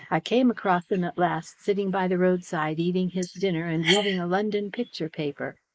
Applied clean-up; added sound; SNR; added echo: neural mask model Resemble Enhance denoiser.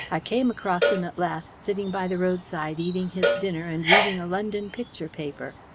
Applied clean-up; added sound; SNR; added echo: none; Cowbell + Sneeze; 1 dB; none.